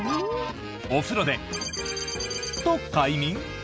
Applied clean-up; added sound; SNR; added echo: none; none; none; none.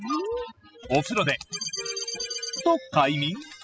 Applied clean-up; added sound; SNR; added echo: classical method spectral subtraction.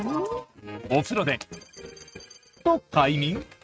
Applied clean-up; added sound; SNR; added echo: neural mask model RNNoise.